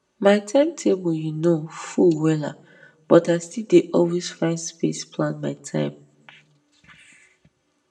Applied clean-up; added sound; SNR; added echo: none; none; none; reverberation time 0.3 s.